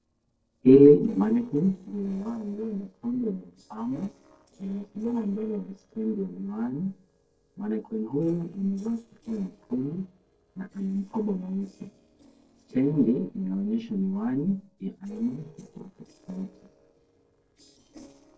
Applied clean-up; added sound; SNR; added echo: neural separator model SepFormer DNS4.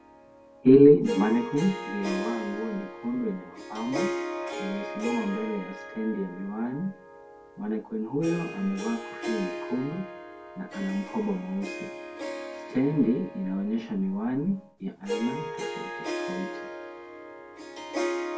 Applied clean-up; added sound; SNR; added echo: none; Harp; 8 dB; reverberation time 0.2 s.